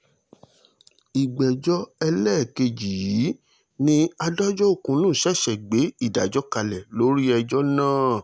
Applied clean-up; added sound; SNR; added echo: none; none; none; none.